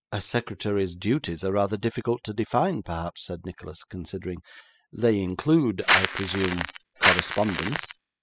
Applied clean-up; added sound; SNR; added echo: classical method spectral subtraction.